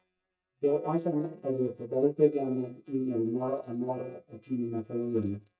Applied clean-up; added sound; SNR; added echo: neural mask model DeepFilterNet 3.